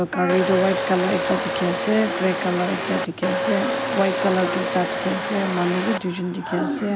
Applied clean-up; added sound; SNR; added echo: none; Domestic sounds, home sounds; 1 dB; none.